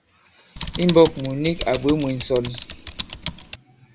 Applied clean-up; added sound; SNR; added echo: none; Typing; 11 dB; none.